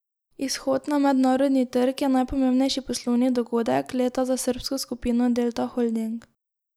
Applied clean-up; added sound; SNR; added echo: none; none; none; none.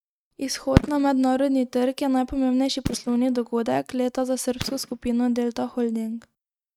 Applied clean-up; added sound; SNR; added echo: neural mask model RNNoise.